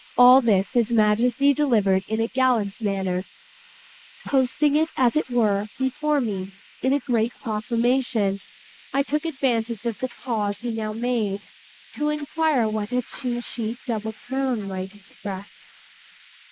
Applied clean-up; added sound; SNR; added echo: neural mask model Resemble Enhance denoiser.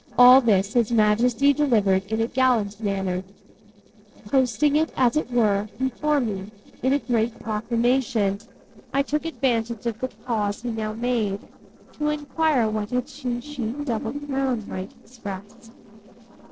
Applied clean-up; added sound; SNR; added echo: neural separator model SepFormer DNS4.